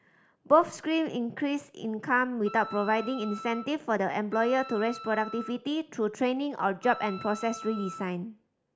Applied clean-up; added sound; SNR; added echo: none; Wind instrument, woodwind instrument; 14 dB; none.